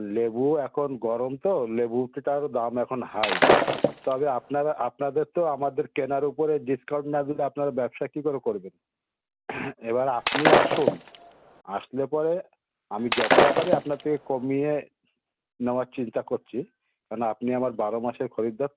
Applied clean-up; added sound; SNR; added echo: none; Shatter; -4 dB; none.